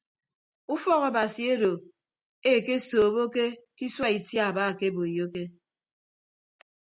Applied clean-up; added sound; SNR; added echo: none; none; none; none.